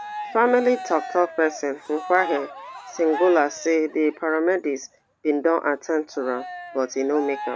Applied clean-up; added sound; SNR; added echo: none; Cheering; 13 dB; none.